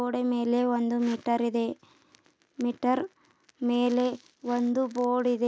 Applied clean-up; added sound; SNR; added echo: none; none; none; none.